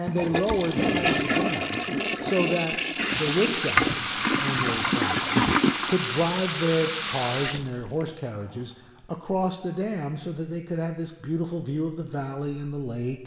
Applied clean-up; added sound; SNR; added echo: none; Toilet flush / Water tap, faucet; -1 dB; reverberation time 1.1 s.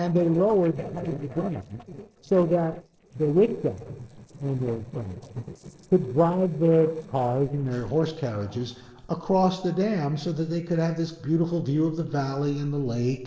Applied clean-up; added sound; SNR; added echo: neural separator model SepFormer DNS4.